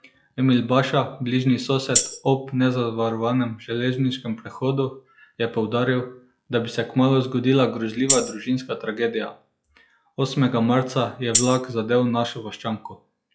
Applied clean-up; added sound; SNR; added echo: classical method log-MMSE.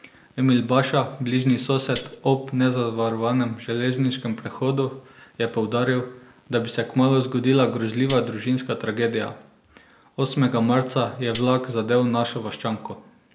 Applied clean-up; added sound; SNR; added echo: none; Tambourine; 5 dB; none.